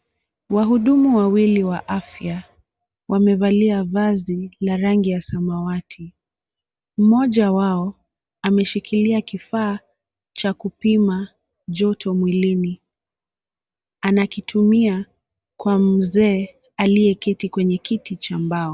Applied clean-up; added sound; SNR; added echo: none; none; none; none.